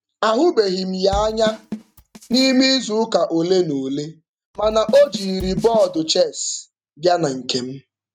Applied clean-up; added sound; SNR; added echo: neural mask model RNNoise.